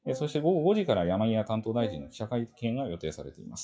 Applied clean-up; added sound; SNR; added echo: classical method WPE with log-MMSE.